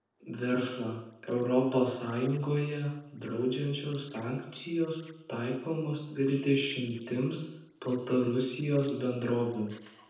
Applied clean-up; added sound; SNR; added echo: neural separator model SepFormer DNS4.